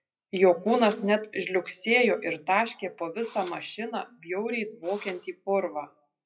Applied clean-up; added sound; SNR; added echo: classical method WPE with log-MMSE.